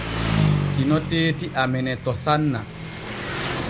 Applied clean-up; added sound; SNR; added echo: none; Engine; 1 dB; none.